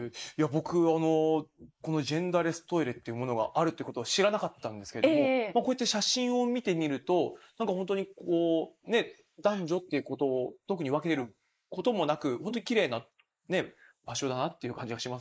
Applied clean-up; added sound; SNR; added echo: neural mask model Resemble Enhance denoiser.